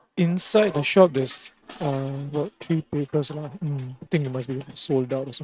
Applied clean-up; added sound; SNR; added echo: neural mask model RNNoise.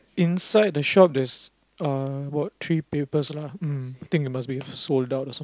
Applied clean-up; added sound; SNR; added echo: none; none; none; none.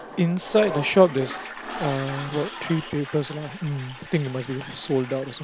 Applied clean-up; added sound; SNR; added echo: none; Toilet flush; 11 dB; none.